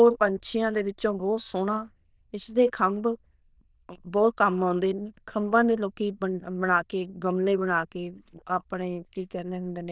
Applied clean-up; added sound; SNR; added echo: neural diffusion model UNIVERSE++.